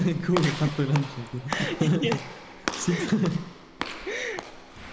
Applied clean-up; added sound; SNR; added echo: none; Walk, footsteps / Slam; 9 dB; none.